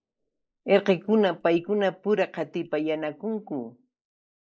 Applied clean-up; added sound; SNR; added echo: neural mask model Resemble Enhance denoiser.